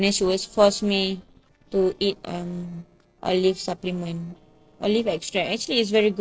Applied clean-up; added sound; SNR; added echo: neural separator model SepFormer DNS4.